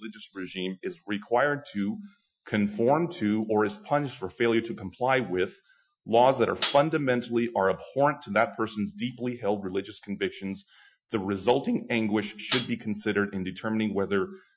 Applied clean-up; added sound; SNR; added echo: classical method Wiener filter.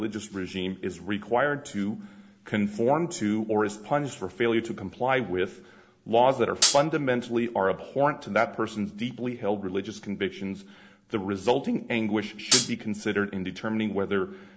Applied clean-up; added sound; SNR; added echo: none; Hi-hat; -4 dB; none.